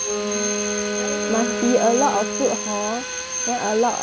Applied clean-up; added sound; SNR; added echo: none; Drill + Wind instrument, woodwind instrument; 1 dB; none.